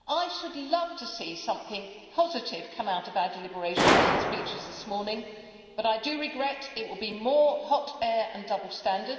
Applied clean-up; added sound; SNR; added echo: none; Gunshot, gunfire; 3 dB; reverberation time 2.6 s.